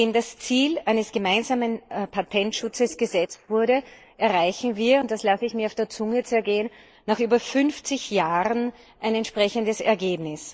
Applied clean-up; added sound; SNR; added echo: neural mask model Resemble Enhance denoiser.